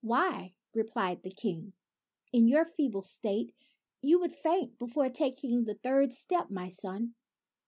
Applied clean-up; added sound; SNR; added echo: none; none; none; none.